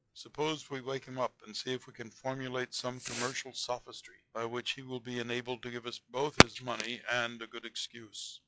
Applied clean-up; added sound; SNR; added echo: classical method log-MMSE.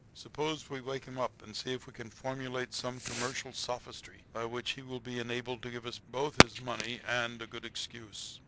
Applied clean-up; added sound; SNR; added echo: none; Fireworks; -1 dB; none.